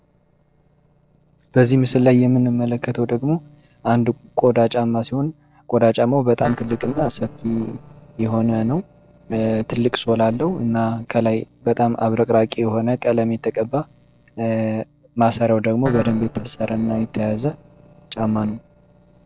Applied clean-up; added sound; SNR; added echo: neural separator model SepFormer DNS4.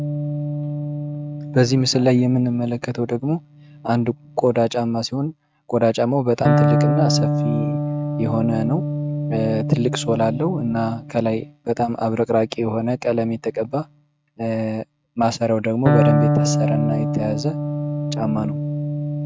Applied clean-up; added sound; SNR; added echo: neural mask model RNNoise.